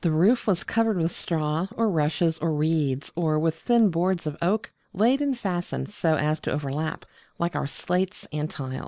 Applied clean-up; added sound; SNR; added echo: none; none; none; none.